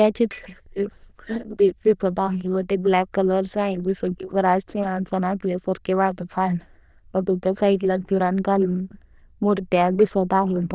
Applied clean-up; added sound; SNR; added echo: neural diffusion model UNIVERSE++.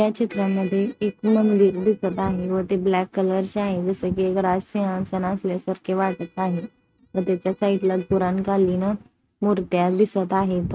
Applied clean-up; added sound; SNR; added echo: neural mask model RNNoise.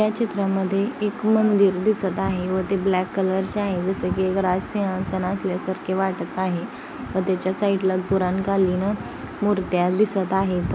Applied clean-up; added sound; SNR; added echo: none; none; none; none.